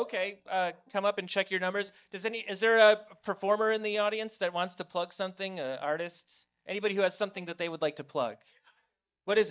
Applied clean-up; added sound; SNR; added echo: neural mask model DeepFilterNet 3.